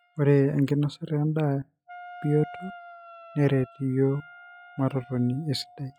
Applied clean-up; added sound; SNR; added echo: classical method log-MMSE.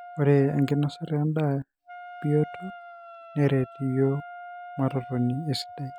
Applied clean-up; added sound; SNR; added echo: none; Wind instrument, woodwind instrument; 16 dB; none.